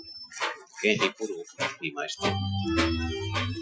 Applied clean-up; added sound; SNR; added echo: classical method Wiener filter.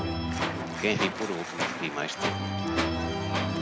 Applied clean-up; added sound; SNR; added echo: none; Organ + Tools; -5 dB; none.